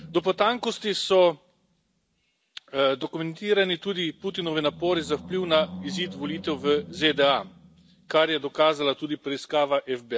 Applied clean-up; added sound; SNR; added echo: none; Animal; 18 dB; none.